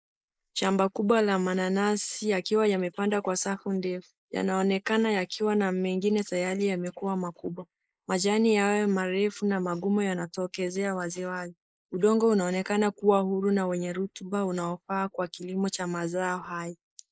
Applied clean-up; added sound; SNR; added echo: neural mask model Resemble Enhance denoiser.